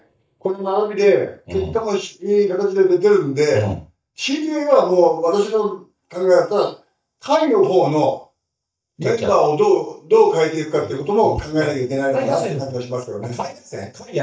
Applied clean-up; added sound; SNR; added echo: neural mask model DeepFilterNet 3.